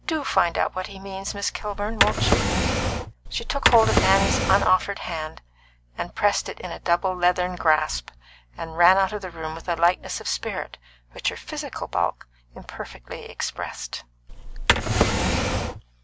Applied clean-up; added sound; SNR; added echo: none; Drawer open or close; -3 dB; none.